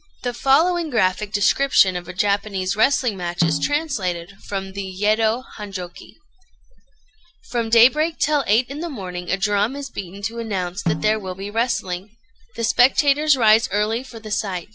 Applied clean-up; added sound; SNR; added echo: none; Snare drum; 7 dB; none.